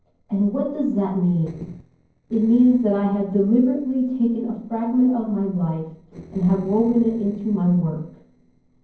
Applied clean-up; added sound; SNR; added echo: neural separator model SepFormer DNS4.